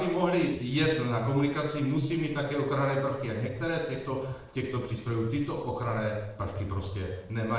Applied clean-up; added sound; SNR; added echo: neural separator model SepFormer DNS4.